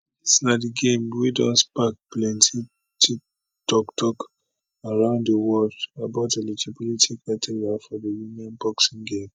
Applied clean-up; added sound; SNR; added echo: neural mask model DeepFilterNet 3.